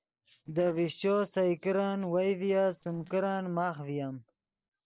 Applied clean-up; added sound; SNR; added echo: neural separator model SepFormer DNS4.